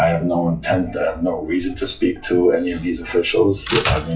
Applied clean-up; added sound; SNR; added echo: classical method WPE with log-MMSE.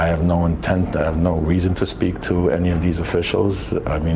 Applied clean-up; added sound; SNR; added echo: none; none; none; none.